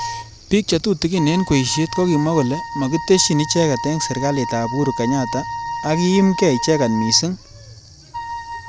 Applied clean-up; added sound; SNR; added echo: none; Wind instrument, woodwind instrument; 10 dB; none.